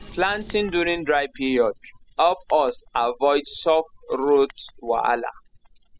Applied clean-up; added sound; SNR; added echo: classical method spectral subtraction.